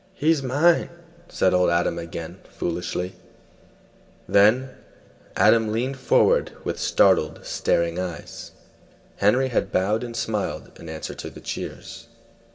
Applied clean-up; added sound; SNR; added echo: none; none; none; reverberation time 1.1 s.